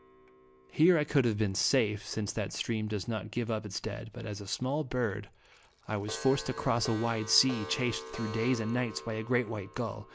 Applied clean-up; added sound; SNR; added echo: none; Clock; 16 dB; none.